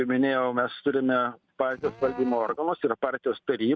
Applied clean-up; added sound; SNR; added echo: neural mask model RNNoise.